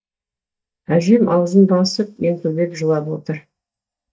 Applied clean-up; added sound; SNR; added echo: neural mask model DeepFilterNet 3.